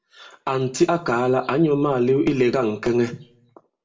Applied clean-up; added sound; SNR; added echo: none; none; none; reverberation time 0.3 s.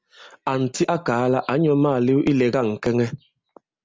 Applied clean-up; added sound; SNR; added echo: none; none; none; none.